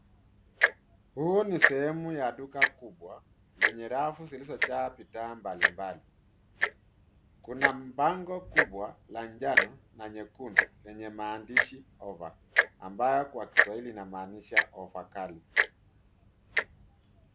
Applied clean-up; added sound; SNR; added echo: none; Tick-tock; -3 dB; none.